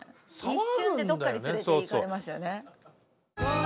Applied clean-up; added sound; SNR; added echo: none; none; none; none.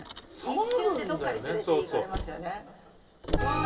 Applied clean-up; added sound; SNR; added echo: none; Car; 7 dB; reverberation time 2.6 s.